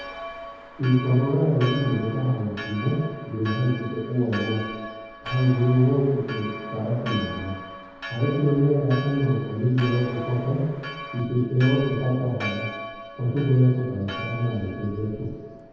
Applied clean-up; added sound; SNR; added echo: none; Church bell; 12 dB; reverberation time 1.2 s.